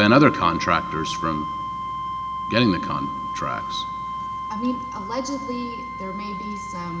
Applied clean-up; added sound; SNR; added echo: none; Wind instrument, woodwind instrument; 6 dB; none.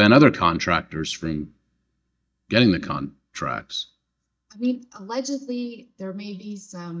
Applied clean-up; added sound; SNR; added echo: neural mask model DeepFilterNet 3.